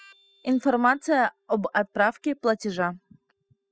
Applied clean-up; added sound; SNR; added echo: classical method spectral subtraction.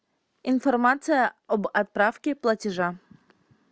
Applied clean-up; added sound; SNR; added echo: none; none; none; none.